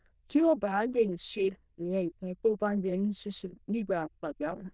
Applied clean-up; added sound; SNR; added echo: neural diffusion model UNIVERSE++.